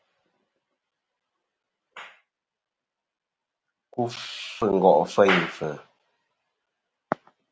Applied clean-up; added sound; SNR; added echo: none; none; none; none.